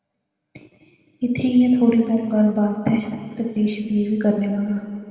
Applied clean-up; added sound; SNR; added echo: none; none; none; reverberation time 2.2 s.